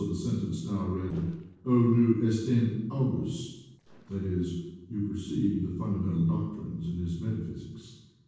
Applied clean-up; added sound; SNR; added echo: neural separator model SepFormer DNS4.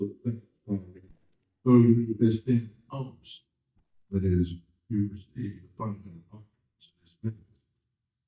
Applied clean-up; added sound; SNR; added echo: neural mask model DeepFilterNet 3.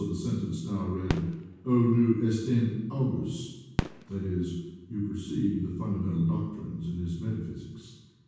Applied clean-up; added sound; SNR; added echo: none; Fireworks; 10 dB; reverberation time 1.2 s.